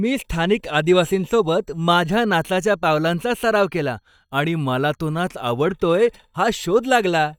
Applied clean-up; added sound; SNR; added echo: neural mask model DeepFilterNet 3.